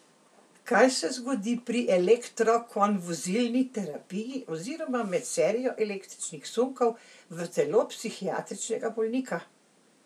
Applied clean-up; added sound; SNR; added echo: none; none; none; none.